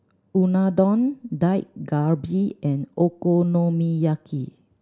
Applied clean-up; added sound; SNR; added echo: none; none; none; none.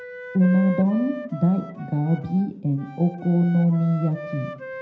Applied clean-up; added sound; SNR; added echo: none; Wind instrument, woodwind instrument; 14 dB; reverberation time 0.9 s.